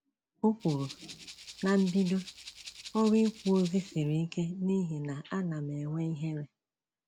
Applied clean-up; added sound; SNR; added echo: none; Rattle (instrument); 17 dB; none.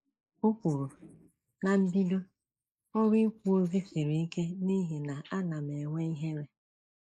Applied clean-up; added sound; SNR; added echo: neural mask model Resemble Enhance denoiser.